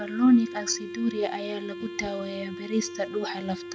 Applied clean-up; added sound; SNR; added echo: none; Wind instrument, woodwind instrument; 11 dB; none.